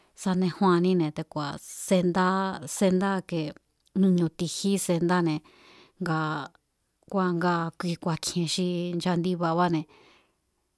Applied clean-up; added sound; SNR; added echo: none; none; none; none.